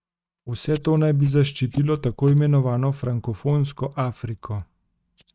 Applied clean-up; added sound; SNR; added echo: neural mask model RNNoise.